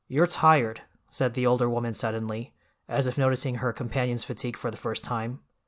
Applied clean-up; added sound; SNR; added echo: none; none; none; none.